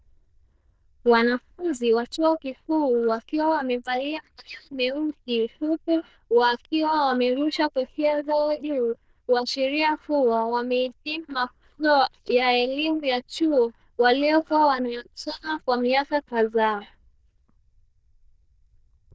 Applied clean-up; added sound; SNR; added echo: neural diffusion model UNIVERSE++.